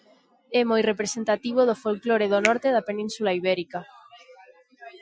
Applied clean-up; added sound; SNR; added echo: classical method Wiener filter.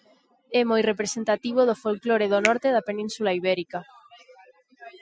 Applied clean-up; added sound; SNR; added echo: classical method spectral subtraction.